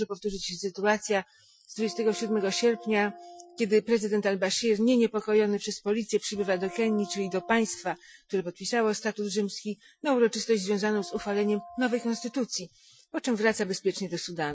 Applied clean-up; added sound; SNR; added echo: classical method Wiener filter.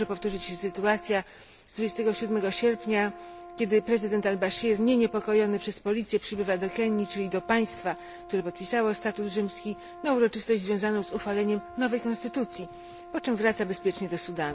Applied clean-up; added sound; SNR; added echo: none; Brass instrument; 17 dB; none.